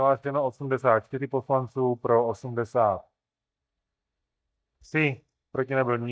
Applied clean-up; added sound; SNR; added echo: neural mask model DeepFilterNet 3.